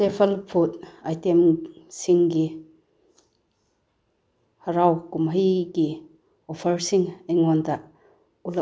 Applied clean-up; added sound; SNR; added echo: none; none; none; none.